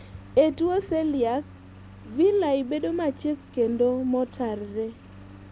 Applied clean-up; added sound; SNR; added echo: none; Engine; 19 dB; none.